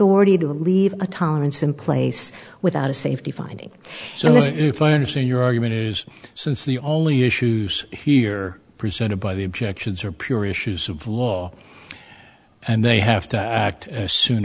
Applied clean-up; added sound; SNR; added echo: none; none; none; none.